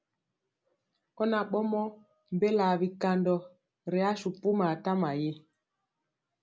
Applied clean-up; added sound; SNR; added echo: none; none; none; none.